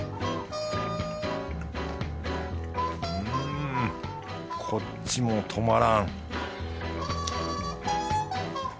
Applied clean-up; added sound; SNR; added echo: none; none; none; none.